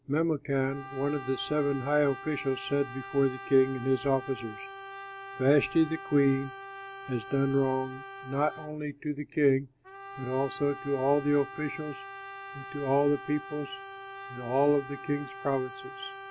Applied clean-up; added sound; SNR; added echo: none; Brass instrument; 14 dB; none.